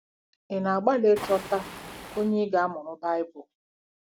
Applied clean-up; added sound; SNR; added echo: none; Waves, surf; 12 dB; none.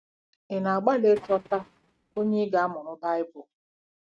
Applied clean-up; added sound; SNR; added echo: neural mask model RNNoise.